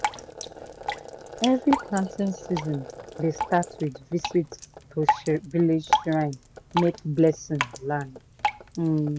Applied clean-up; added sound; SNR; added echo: none; Drip; 5 dB; none.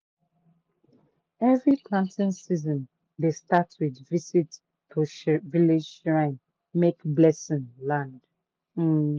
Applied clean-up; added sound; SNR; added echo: none; none; none; none.